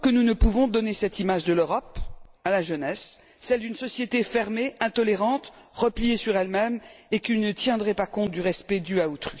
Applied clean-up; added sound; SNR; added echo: none; none; none; none.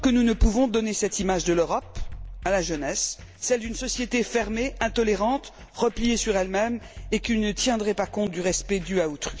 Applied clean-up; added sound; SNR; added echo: none; Drum kit; 15 dB; none.